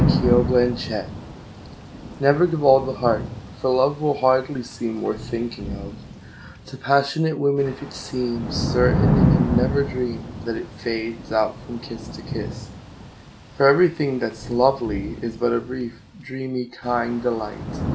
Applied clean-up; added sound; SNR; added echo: none; Thunder / Rain; 4 dB; none.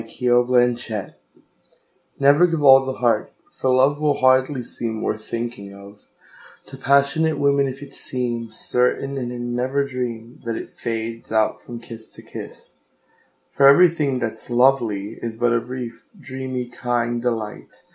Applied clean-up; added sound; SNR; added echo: none; none; none; none.